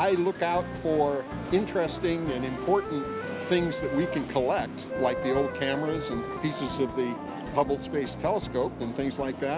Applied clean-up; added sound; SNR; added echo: none; Wind instrument, woodwind instrument; 10 dB; none.